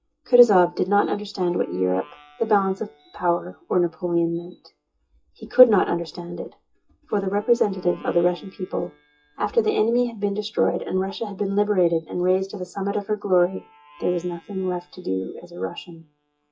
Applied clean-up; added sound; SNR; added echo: classical method WPE with log-MMSE.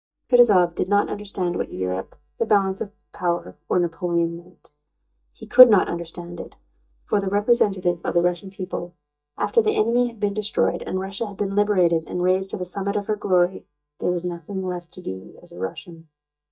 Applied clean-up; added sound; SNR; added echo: neural mask model DeepFilterNet 3.